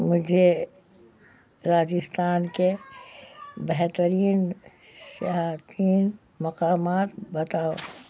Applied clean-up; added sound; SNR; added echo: none; none; none; none.